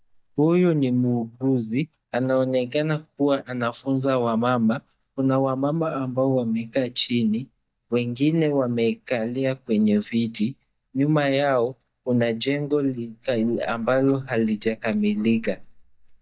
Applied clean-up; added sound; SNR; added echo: neural mask model DeepFilterNet 3.